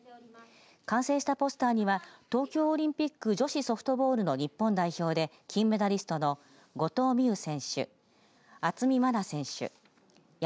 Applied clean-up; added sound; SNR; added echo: none; none; none; none.